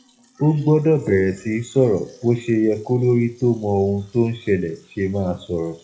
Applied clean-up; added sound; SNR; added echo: classical method WPE with log-MMSE.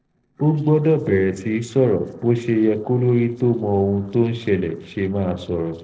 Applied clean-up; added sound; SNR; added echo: neural separator model SepFormer DNS4.